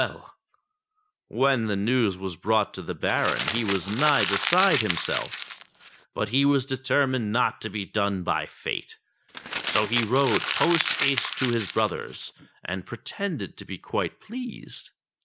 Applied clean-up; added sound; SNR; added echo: none; Crumpling, crinkling; 2 dB; none.